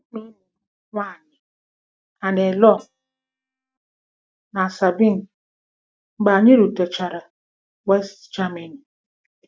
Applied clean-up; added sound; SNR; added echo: neural mask model DeepFilterNet 3.